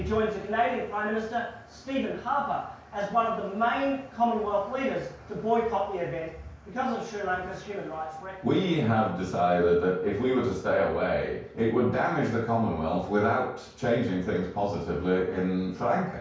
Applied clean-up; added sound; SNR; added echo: none; none; none; reverberation time 0.5 s.